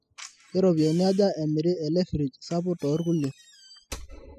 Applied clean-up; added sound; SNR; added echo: classical method spectral subtraction.